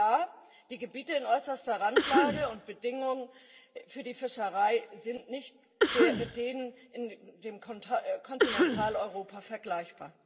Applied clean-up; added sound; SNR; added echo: none; Cough; -2 dB; reverberation time 0.4 s.